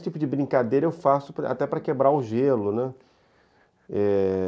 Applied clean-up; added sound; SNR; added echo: none; none; none; none.